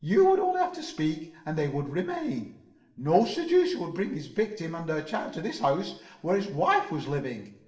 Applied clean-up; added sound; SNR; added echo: none; none; none; reverberation time 1.1 s.